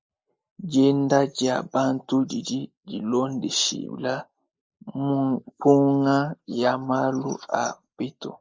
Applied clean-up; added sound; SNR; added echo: neural mask model Resemble Enhance denoiser.